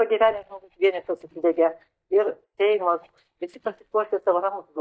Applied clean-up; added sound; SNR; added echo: neural mask model DeepFilterNet 3.